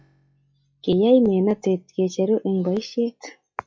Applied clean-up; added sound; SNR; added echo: classical method log-MMSE.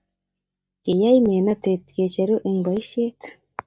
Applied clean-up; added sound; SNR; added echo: neural mask model DeepFilterNet 3.